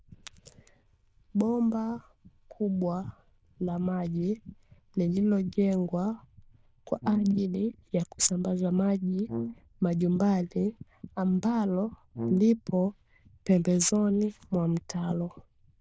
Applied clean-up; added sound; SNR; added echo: neural diffusion model UNIVERSE++.